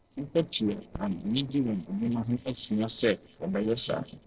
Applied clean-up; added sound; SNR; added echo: neural separator model SepFormer DNS4.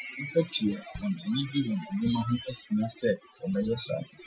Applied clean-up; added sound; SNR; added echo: classical method Wiener filter.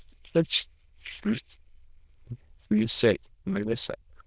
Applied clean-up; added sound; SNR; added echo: neural diffusion model UNIVERSE++.